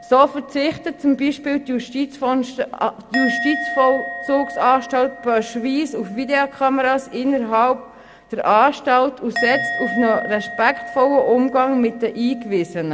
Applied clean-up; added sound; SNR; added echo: none; Musical instrument; 11 dB; none.